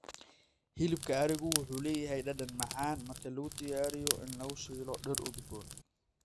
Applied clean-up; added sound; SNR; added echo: none; Crackle; 2 dB; none.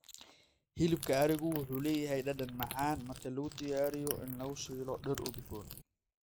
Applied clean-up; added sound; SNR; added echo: neural mask model Resemble Enhance denoiser.